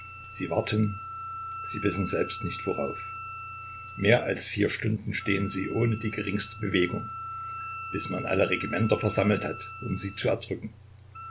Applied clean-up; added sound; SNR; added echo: none; Wind instrument, woodwind instrument; 11 dB; none.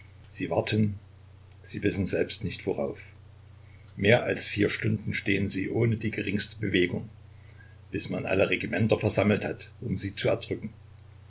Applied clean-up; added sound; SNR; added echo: none; none; none; none.